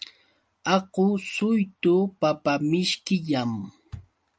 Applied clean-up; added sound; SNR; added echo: none; none; none; none.